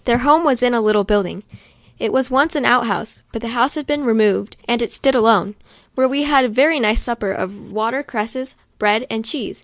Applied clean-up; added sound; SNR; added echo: none; none; none; none.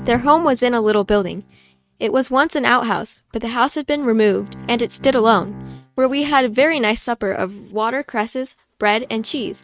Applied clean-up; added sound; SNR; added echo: neural mask model RNNoise.